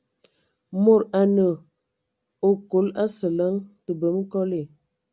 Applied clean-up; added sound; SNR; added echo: none; none; none; none.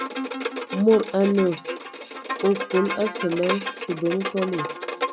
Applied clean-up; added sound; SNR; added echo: none; Bowed string instrument; 6 dB; none.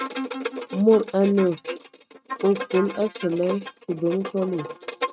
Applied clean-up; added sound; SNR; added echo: neural mask model RNNoise.